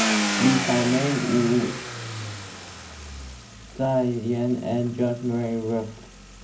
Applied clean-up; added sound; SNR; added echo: none; Car; 5 dB; reverberation time 0.3 s.